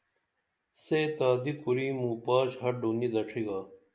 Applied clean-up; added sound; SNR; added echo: none; none; none; none.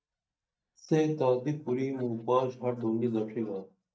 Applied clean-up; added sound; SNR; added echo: neural mask model DeepFilterNet 3.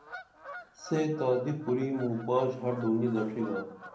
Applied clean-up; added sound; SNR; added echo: none; Bird vocalization, bird call, bird song / Fowl; 15 dB; reverberation time 0.5 s.